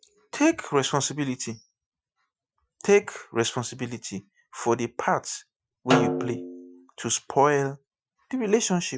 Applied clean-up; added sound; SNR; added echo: classical method Wiener filter.